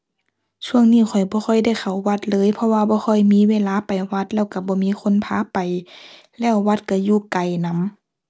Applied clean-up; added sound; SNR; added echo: none; none; none; none.